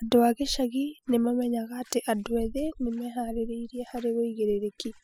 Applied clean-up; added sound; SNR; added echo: classical method spectral subtraction.